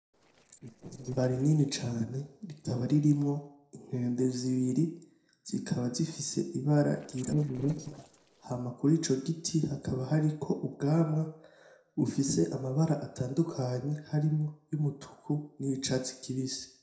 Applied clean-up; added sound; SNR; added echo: neural separator model SepFormer DNS4.